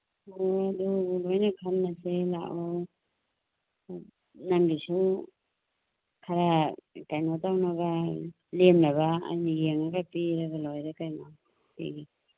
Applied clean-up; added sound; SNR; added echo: none; none; none; none.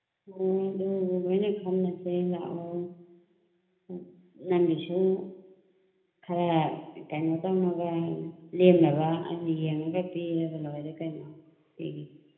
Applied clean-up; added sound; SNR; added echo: none; none; none; reverberation time 1.1 s.